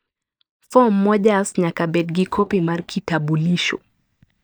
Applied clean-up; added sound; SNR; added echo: neural mask model DeepFilterNet 3.